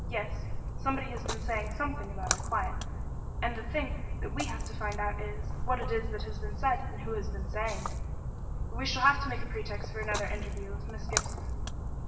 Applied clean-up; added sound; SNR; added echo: none; Splash, splatter; -2 dB; reverberation time 1.1 s.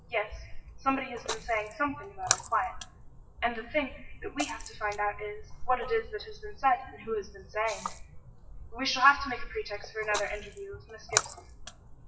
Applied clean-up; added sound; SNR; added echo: classical method WPE with log-MMSE.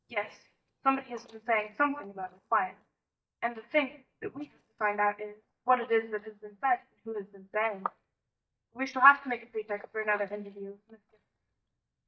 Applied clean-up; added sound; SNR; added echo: neural mask model DeepFilterNet 3.